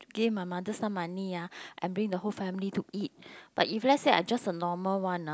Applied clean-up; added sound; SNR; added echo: none; none; none; none.